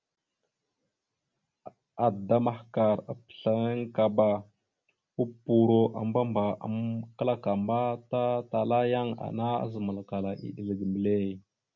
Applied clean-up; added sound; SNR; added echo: none; none; none; none.